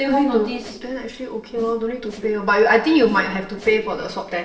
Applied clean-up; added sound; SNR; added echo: neural separator model SepFormer DNS4.